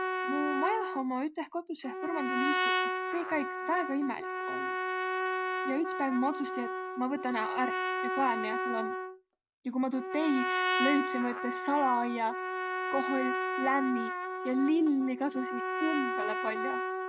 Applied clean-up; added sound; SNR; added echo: neural mask model RNNoise.